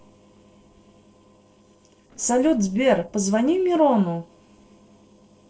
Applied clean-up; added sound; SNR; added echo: neural separator model SepFormer DNS4.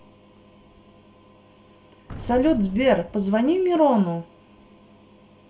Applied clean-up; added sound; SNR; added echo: none; Boom; 16 dB; reverberation time 0.2 s.